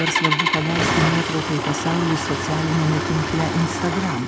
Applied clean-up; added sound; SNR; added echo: none; Engine starting; 0 dB; none.